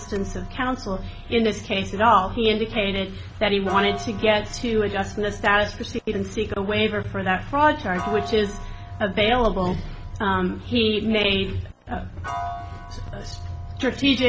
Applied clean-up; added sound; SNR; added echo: none; Piano; 17 dB; none.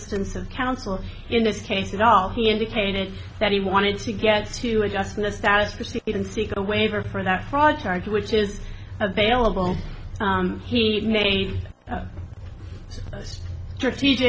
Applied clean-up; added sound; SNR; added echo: none; none; none; none.